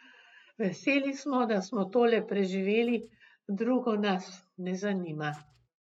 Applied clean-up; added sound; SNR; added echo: neural mask model RNNoise.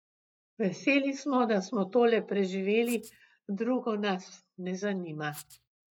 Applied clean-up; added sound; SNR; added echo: neural mask model DeepFilterNet 3.